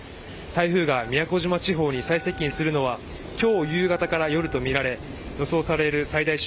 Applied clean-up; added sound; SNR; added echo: none; Telephone; 19 dB; none.